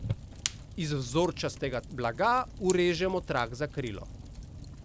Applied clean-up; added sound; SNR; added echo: none; Fire; 9 dB; none.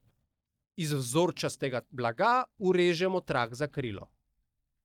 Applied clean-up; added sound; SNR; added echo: neural mask model DeepFilterNet 3.